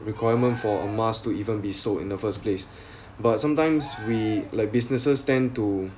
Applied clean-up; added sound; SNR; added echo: none; Cheering; 19 dB; none.